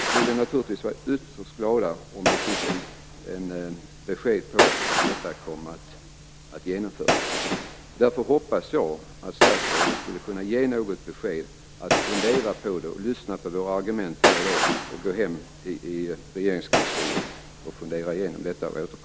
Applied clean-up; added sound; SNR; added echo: none; Gunshot, gunfire; 0 dB; none.